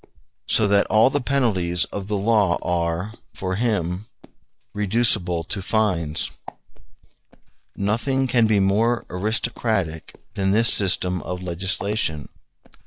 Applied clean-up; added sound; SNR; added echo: none; Walk, footsteps; 16 dB; none.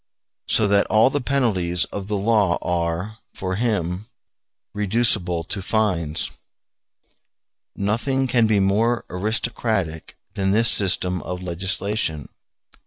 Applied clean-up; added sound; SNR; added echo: none; none; none; none.